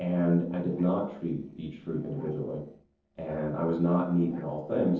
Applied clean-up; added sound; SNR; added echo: neural separator model SepFormer DNS4.